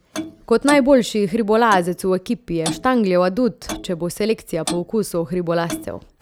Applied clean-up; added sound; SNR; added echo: none; Clock; 14 dB; none.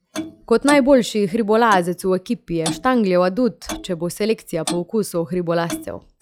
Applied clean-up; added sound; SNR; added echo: classical method log-MMSE.